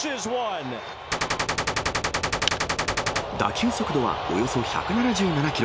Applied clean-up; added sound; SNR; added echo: none; Gunshot, gunfire; 0 dB; none.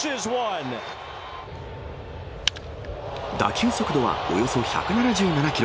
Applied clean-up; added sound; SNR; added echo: none; none; none; none.